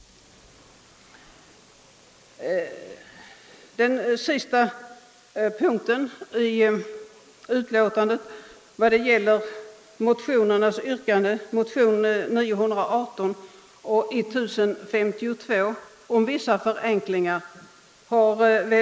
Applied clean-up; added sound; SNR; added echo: neural mask model Resemble Enhance denoiser.